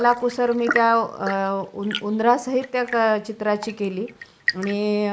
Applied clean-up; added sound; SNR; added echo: neural mask model Resemble Enhance denoiser.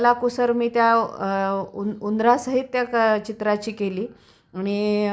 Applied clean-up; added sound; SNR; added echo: none; none; none; none.